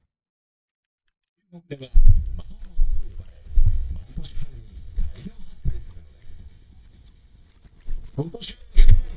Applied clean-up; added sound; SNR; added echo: neural mask model DeepFilterNet 3.